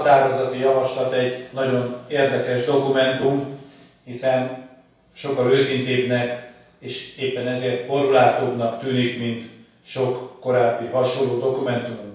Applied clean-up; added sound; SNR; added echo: none; none; none; reverberation time 0.7 s.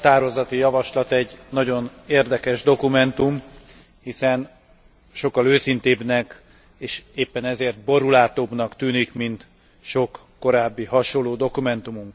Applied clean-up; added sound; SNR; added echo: none; none; none; none.